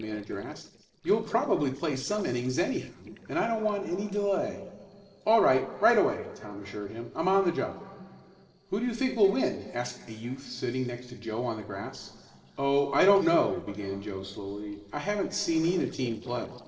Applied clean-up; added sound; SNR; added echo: neural separator model SepFormer DNS4.